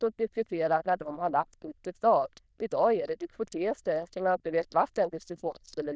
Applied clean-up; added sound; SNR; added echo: neural diffusion model UNIVERSE++.